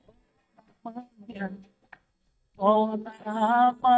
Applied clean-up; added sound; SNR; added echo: neural mask model DeepFilterNet 3.